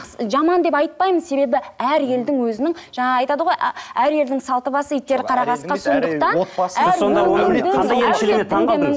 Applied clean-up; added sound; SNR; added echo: none; none; none; none.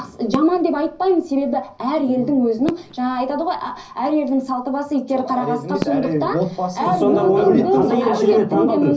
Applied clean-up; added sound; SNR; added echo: none; Fireworks; 19 dB; reverberation time 0.5 s.